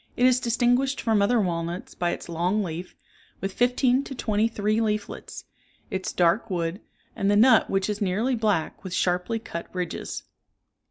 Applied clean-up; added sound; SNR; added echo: none; none; none; none.